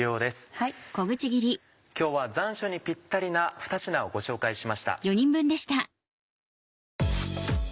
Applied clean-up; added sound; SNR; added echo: none; none; none; none.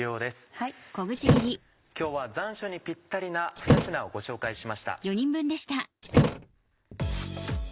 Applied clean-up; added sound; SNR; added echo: none; Thump, thud; -3 dB; none.